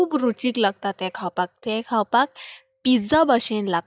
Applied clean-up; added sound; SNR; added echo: neural mask model DeepFilterNet 3.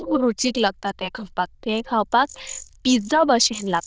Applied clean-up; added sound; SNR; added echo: neural diffusion model UNIVERSE++.